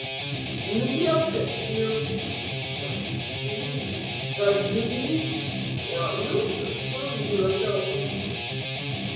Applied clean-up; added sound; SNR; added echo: none; Guitar; -2 dB; reverberation time 1.1 s.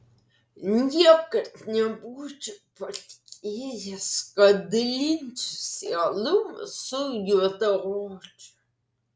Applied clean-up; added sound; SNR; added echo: none; none; none; none.